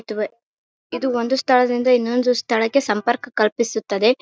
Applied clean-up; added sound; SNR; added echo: neural mask model DeepFilterNet 3.